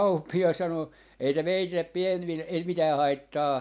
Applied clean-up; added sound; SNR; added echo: none; none; none; none.